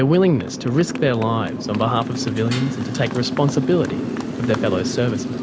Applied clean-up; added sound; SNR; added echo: none; Motorcycle; 5 dB; none.